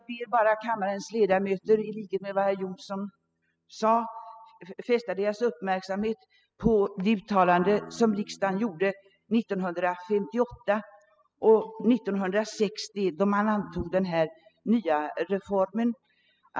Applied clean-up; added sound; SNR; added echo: classical method spectral subtraction.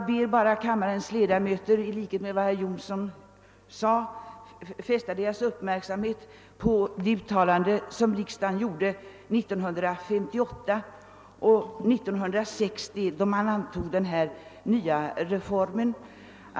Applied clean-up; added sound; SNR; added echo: none; none; none; none.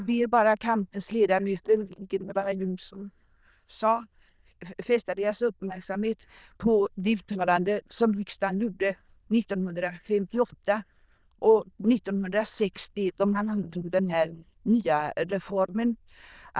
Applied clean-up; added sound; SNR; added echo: neural diffusion model UNIVERSE++.